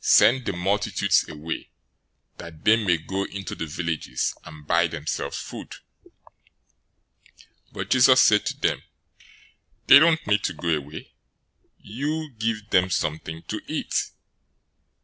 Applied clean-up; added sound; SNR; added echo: none; none; none; none.